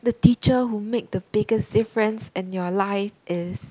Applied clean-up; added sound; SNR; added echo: none; none; none; none.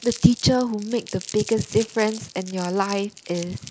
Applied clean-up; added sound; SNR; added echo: none; Crumpling, crinkling; 16 dB; none.